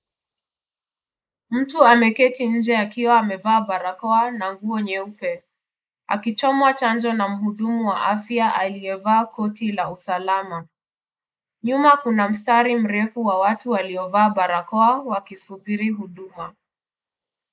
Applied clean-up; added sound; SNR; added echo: neural mask model Resemble Enhance denoiser.